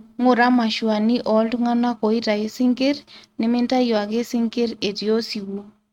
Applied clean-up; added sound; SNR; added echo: neural mask model RNNoise.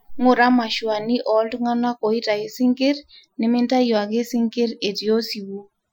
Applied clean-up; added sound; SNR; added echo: classical method Wiener filter.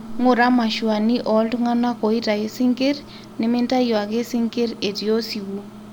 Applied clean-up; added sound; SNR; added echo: none; Microwave oven; 17 dB; none.